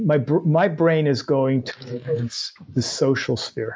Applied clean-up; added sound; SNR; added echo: neural mask model Resemble Enhance denoiser.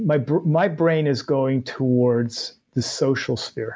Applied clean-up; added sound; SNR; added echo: none; none; none; none.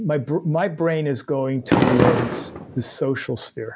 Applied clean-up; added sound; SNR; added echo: none; Fireworks; -2 dB; none.